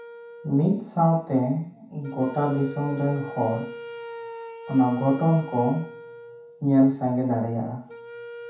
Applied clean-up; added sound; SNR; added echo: none; Wind instrument, woodwind instrument; 15 dB; reverberation time 0.7 s.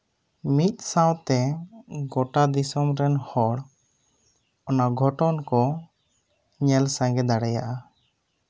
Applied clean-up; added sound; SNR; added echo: none; none; none; none.